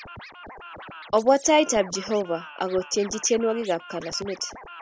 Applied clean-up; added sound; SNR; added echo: none; Scratching (performance technique); 17 dB; none.